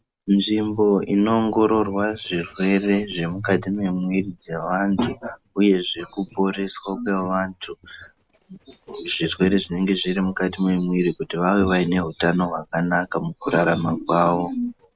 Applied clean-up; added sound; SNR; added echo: neural mask model RNNoise.